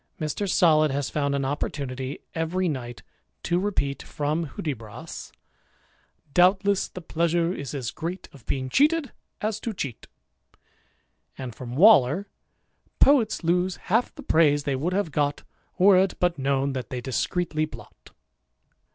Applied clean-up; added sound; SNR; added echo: none; none; none; none.